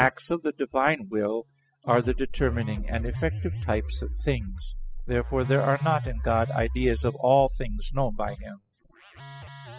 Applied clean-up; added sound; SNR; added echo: classical method spectral subtraction.